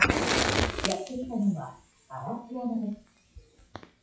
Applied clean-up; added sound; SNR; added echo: classical method WPE with log-MMSE.